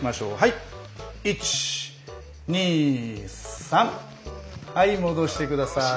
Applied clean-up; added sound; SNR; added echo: none; none; none; none.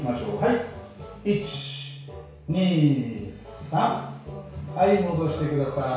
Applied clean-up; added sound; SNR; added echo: none; none; none; reverberation time 0.6 s.